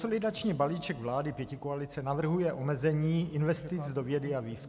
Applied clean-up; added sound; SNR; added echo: none; none; none; none.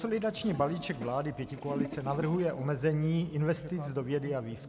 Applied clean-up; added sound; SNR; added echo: none; Toilet flush; 11 dB; none.